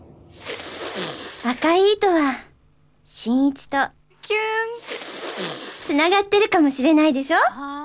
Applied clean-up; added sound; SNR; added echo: none; Respiratory sounds; 9 dB; none.